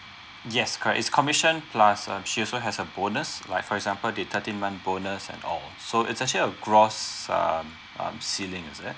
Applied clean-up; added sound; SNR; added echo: none; none; none; none.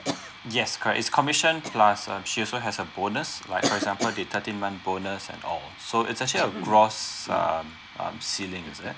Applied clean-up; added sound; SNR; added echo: none; Cough; 11 dB; none.